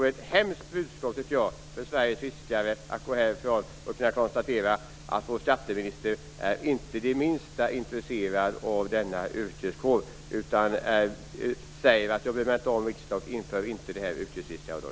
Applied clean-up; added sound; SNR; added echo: none; none; none; none.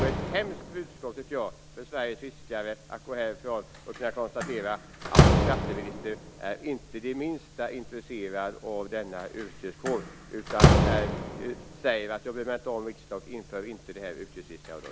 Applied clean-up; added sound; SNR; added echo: none; Slam; -4 dB; none.